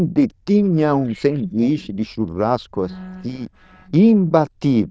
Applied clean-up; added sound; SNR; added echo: neural diffusion model UNIVERSE++.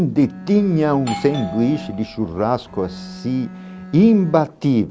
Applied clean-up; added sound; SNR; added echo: none; Doorbell + Bowed string instrument; 15 dB; none.